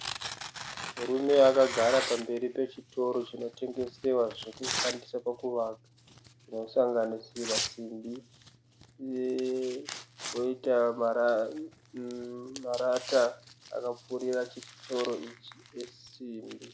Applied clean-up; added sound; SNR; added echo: none; Tearing; 11 dB; none.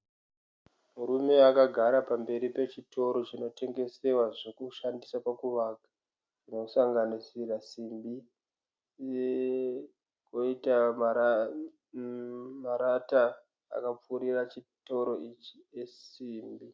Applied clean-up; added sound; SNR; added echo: none; none; none; none.